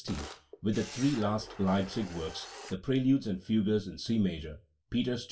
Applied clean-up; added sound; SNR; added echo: none; Camera; 15 dB; reverberation time 0.2 s.